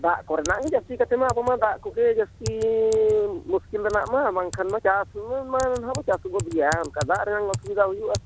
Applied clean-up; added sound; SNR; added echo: none; Typing; 14 dB; none.